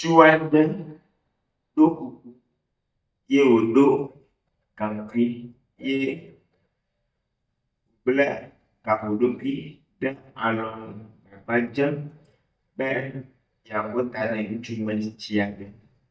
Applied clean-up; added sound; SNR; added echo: neural mask model DeepFilterNet 3.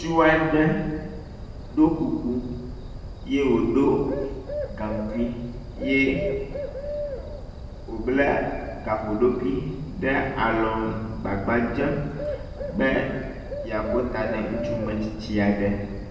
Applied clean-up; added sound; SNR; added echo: none; Bird; 8 dB; reverberation time 1.2 s.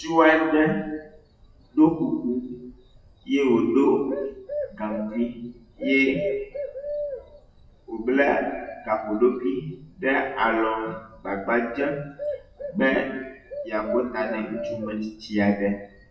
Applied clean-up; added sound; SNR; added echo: classical method WPE with log-MMSE.